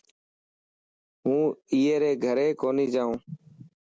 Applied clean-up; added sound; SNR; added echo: none; none; none; none.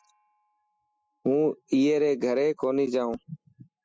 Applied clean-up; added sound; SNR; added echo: classical method spectral subtraction.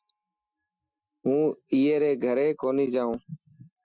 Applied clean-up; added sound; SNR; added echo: classical method Wiener filter.